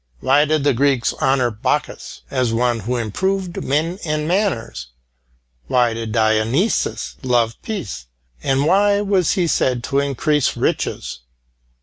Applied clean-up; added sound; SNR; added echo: none; none; none; none.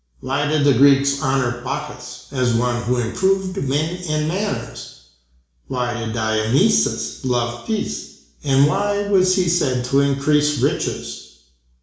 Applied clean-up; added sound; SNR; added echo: none; none; none; reverberation time 0.7 s.